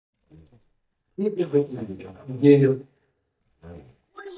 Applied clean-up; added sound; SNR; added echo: neural mask model DeepFilterNet 3.